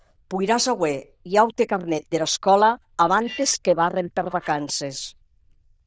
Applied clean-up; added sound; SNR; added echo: neural diffusion model UNIVERSE++.